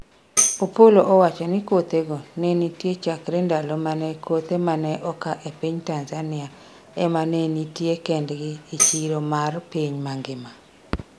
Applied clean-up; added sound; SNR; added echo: none; Tambourine; 3 dB; none.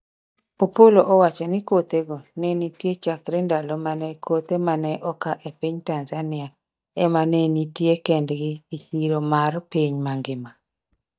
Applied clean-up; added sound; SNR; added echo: neural mask model DeepFilterNet 3.